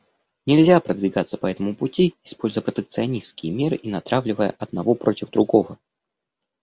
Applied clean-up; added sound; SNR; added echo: none; none; none; none.